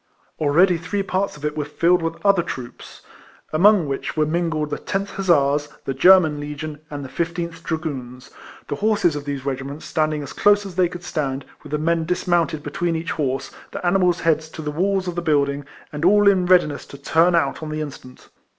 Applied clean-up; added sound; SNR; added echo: none; none; none; none.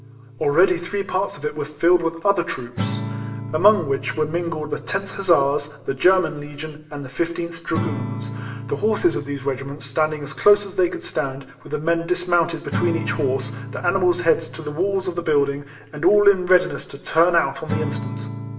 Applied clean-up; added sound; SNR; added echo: none; Acoustic guitar / Strum; 11 dB; reverberation time 1.4 s.